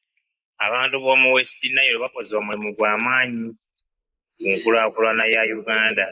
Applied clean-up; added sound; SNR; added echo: neural mask model Resemble Enhance denoiser.